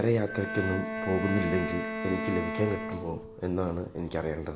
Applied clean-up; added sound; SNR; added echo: none; Bowed string instrument; 5 dB; none.